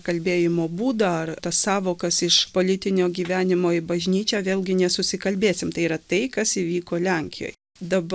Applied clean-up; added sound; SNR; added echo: none; none; none; none.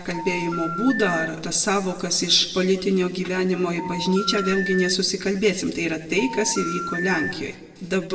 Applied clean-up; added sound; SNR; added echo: none; Telephone; 8 dB; reverberation time 1.2 s.